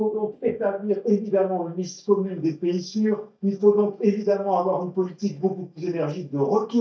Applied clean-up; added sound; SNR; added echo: neural mask model DeepFilterNet 3.